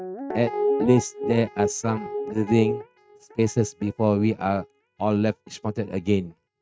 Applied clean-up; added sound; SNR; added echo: neural mask model RNNoise.